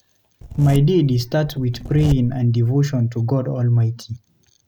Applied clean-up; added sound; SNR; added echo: none; Zipper (clothing); 12 dB; none.